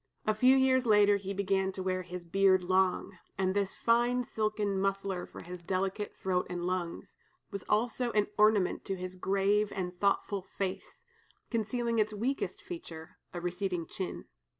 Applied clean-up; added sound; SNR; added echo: none; none; none; none.